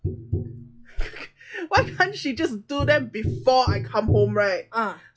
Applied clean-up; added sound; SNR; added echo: classical method log-MMSE.